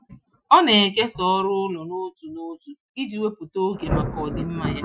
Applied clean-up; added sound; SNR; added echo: classical method Wiener filter.